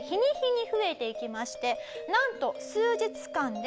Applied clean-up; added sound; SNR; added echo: none; none; none; none.